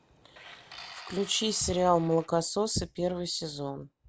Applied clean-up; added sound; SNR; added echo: none; Tools; 20 dB; none.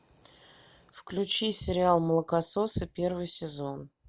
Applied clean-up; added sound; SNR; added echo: none; none; none; none.